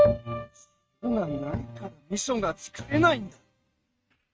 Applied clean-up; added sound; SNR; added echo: neural mask model RNNoise.